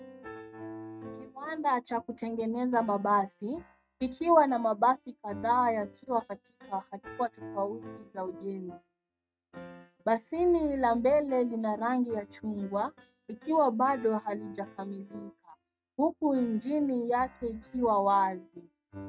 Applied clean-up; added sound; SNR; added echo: neural mask model RNNoise.